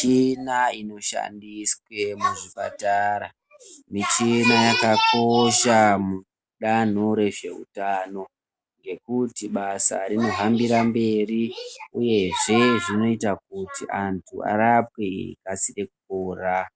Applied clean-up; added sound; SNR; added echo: none; none; none; none.